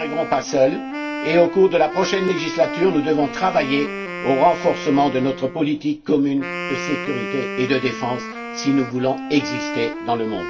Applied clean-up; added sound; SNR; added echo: none; Wind instrument, woodwind instrument; 9 dB; reverberation time 0.2 s.